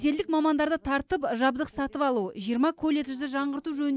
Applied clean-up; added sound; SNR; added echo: none; none; none; none.